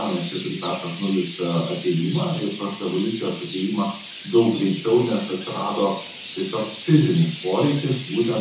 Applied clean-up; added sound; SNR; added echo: none; Chirp, tweet; 12 dB; reverberation time 0.5 s.